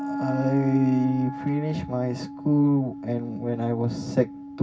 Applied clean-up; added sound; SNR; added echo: none; Wind instrument, woodwind instrument; 9 dB; reverberation time 0.4 s.